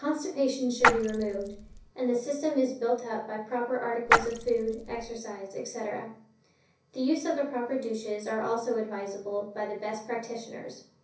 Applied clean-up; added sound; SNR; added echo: none; Splash, splatter; -2 dB; reverberation time 0.6 s.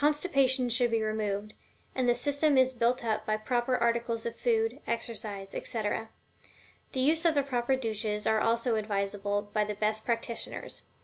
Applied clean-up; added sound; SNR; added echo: none; none; none; none.